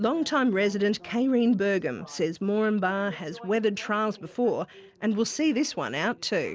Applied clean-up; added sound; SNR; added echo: none; none; none; none.